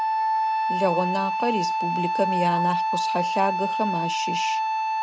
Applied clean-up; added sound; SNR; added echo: none; Wind instrument, woodwind instrument; -3 dB; none.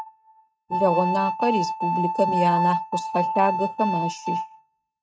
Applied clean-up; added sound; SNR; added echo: neural mask model RNNoise.